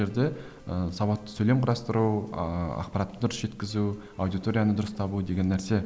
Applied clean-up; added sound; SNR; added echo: none; none; none; none.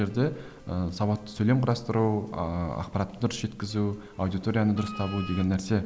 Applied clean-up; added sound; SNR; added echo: none; Wind instrument, woodwind instrument; 15 dB; none.